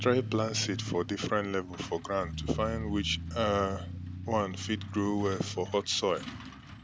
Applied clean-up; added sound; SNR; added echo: none; Truck; 8 dB; none.